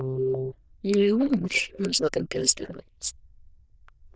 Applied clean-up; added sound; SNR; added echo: neural diffusion model UNIVERSE++.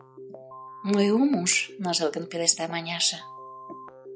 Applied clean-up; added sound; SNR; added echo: classical method log-MMSE.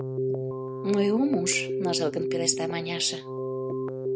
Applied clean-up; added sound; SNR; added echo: neural mask model RNNoise.